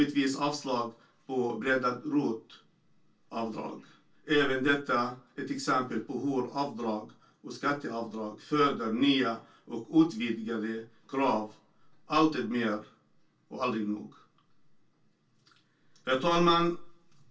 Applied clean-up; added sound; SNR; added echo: none; none; none; reverberation time 0.2 s.